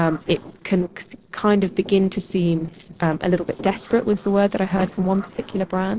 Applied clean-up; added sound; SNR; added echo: neural separator model SepFormer DNS4.